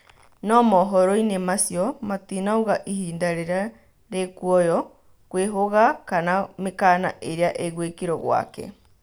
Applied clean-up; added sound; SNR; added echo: none; none; none; none.